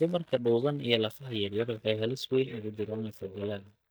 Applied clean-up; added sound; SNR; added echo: neural mask model DeepFilterNet 3.